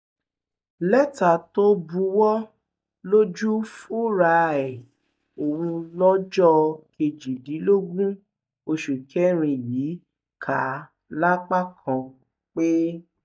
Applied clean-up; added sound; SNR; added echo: neural mask model DeepFilterNet 3.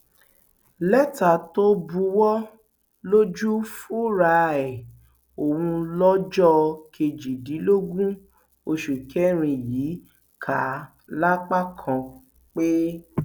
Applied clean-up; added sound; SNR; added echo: none; none; none; none.